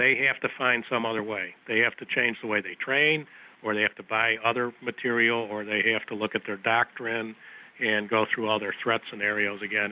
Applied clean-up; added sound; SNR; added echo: none; none; none; none.